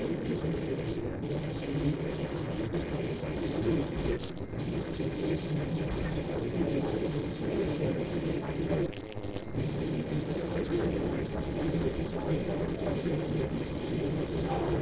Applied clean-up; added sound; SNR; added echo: neural separator model SepFormer DNS4.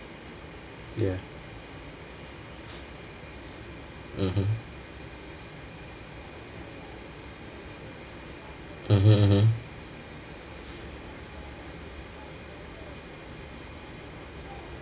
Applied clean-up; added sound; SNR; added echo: none; none; none; none.